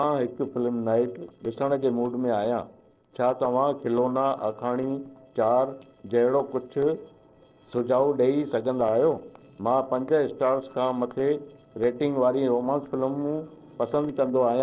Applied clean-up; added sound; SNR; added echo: neural separator model SepFormer DNS4.